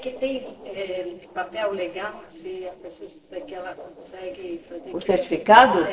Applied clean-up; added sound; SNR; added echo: neural separator model SepFormer DNS4.